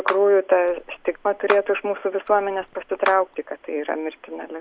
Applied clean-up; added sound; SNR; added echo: none; Clapping; 11 dB; none.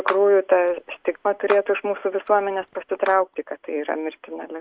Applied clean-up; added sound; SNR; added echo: neural mask model RNNoise.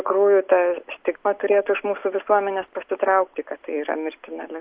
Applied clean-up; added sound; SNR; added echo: neural mask model Resemble Enhance denoiser.